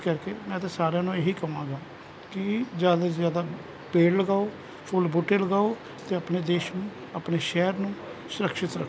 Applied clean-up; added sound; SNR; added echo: none; none; none; none.